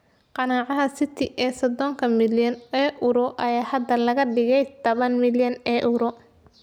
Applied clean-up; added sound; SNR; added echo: none; none; none; none.